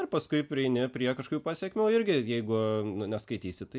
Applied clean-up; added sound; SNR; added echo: none; none; none; none.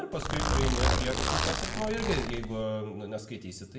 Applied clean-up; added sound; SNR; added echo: none; Zipper (clothing); -5 dB; reverberation time 0.6 s.